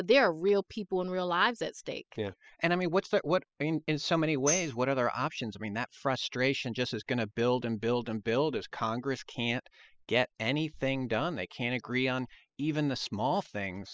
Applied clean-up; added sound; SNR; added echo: classical method spectral subtraction.